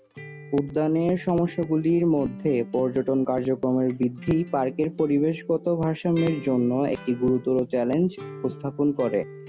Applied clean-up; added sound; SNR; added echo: none; Acoustic guitar; 17 dB; none.